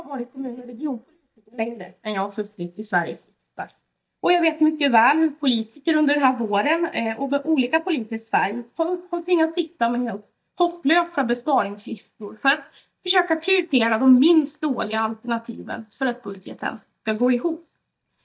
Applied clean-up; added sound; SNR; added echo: neural mask model DeepFilterNet 3.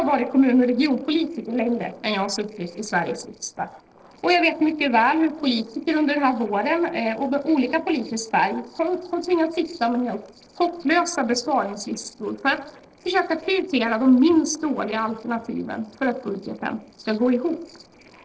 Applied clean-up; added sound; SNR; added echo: neural separator model SepFormer DNS4.